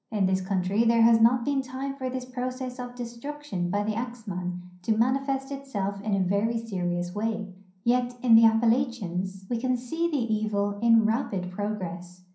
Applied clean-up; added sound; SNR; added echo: none; none; none; reverberation time 0.6 s.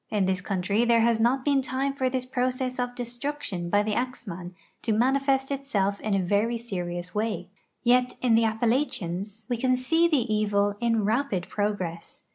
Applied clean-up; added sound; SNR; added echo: none; none; none; none.